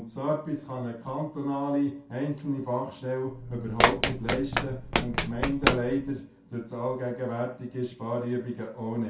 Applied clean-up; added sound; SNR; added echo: none; Run; -2 dB; reverberation time 0.3 s.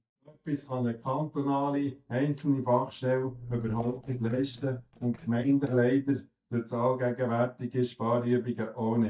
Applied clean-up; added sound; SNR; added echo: neural mask model DeepFilterNet 3.